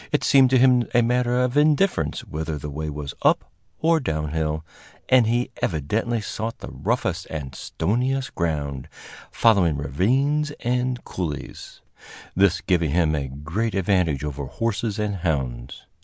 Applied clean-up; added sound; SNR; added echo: none; none; none; none.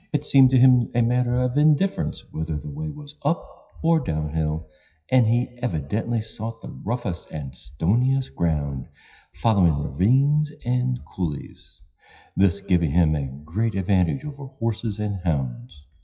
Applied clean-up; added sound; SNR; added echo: classical method WPE with log-MMSE.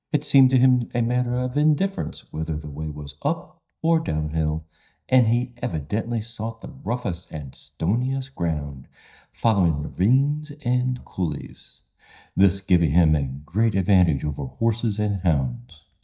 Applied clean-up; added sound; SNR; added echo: neural mask model DeepFilterNet 3.